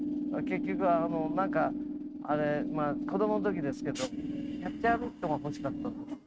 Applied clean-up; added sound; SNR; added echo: neural mask model RNNoise.